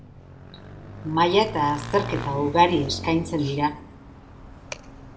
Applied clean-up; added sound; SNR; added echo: none; Motorcycle / Engine; 11 dB; reverberation time 0.5 s.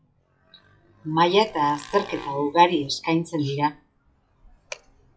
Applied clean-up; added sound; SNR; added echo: classical method WPE with log-MMSE.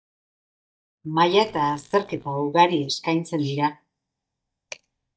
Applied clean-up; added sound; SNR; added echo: neural mask model DeepFilterNet 3.